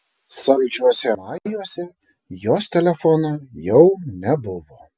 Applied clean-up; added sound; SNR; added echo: none; none; none; none.